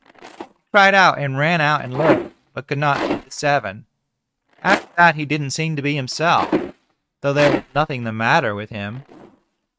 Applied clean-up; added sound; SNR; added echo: neural mask model RNNoise.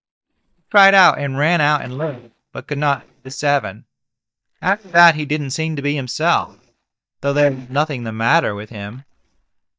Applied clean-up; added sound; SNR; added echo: neural mask model DeepFilterNet 3.